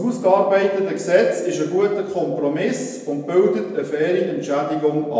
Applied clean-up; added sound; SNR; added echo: none; none; none; reverberation time 0.9 s.